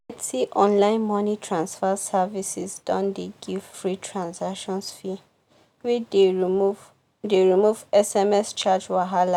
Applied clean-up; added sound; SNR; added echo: none; none; none; none.